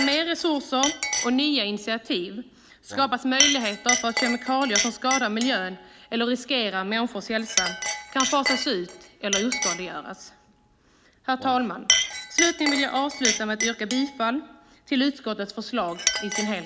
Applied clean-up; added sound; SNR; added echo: none; Chink, clink; 3 dB; none.